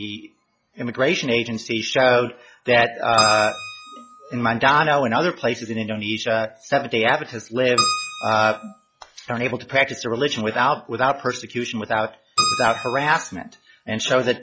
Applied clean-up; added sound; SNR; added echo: classical method log-MMSE.